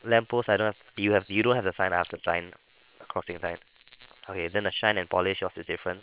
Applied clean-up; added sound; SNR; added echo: neural separator model SepFormer WHAM!.